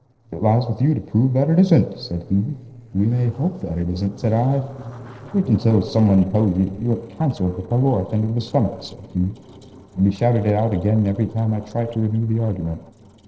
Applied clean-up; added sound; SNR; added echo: neural separator model SepFormer DNS4.